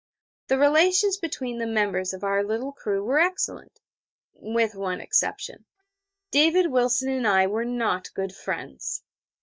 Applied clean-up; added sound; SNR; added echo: neural mask model DeepFilterNet 3.